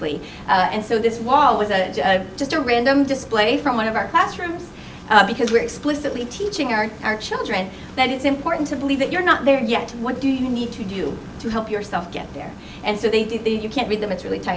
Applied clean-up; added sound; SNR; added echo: none; none; none; none.